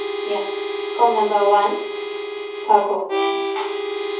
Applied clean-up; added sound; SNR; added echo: none; Harmonica; 4 dB; reverberation time 0.6 s.